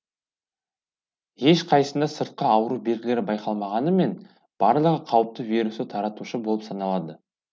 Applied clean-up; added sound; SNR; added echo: none; none; none; none.